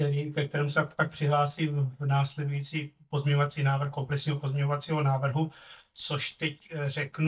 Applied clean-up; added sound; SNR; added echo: neural mask model DeepFilterNet 3.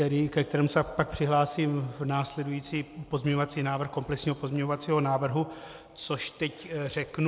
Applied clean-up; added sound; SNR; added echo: none; none; none; none.